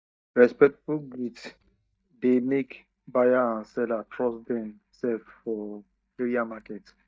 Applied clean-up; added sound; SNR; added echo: neural mask model DeepFilterNet 3.